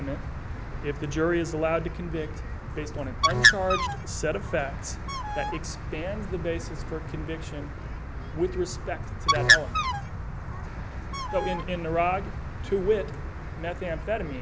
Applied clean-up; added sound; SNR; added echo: none; Bird; -2 dB; none.